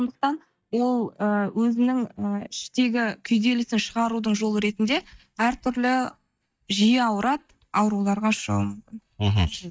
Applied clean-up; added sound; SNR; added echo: neural mask model DeepFilterNet 3.